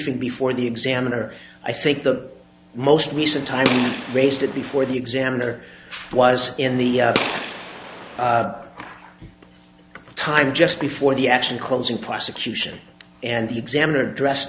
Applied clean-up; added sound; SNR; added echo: none; Gunshot, gunfire; 7 dB; none.